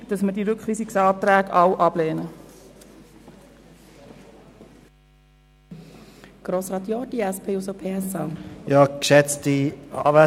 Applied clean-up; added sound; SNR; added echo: none; none; none; none.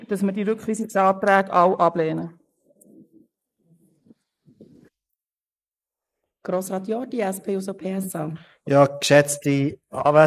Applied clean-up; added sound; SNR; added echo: neural mask model Resemble Enhance denoiser.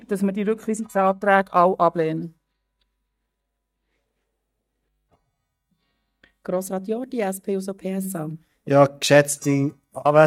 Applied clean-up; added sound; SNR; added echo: neural mask model DeepFilterNet 3.